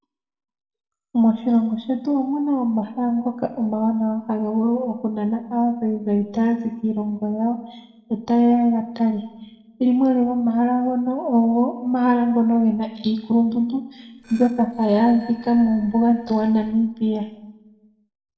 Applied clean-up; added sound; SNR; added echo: neural separator model SepFormer DNS4.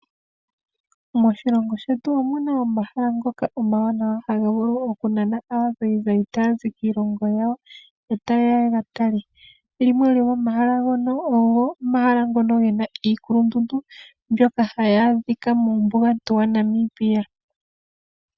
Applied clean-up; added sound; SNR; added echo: none; none; none; none.